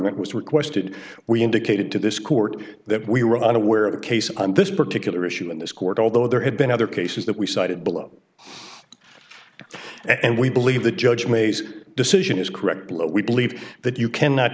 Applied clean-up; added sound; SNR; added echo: none; none; none; none.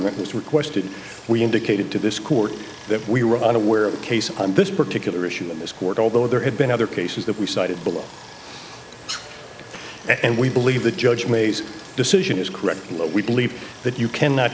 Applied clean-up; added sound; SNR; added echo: none; Stream; 18 dB; none.